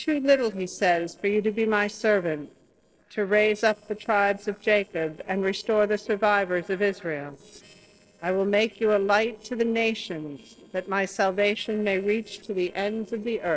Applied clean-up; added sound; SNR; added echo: neural separator model SepFormer DNS4.